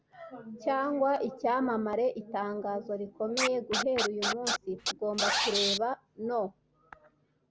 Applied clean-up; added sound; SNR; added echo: none; Scratching (performance technique); 0 dB; none.